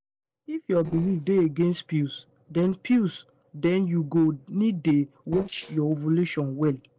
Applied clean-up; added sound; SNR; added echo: neural separator model SepFormer DNS4.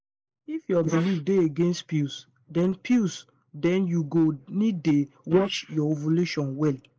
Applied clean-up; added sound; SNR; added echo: neural mask model Resemble Enhance denoiser.